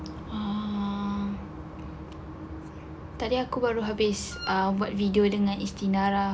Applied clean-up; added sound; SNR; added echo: none; Wind instrument, woodwind instrument; 11 dB; none.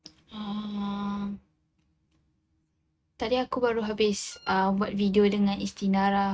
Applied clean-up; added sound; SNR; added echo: neural mask model RNNoise.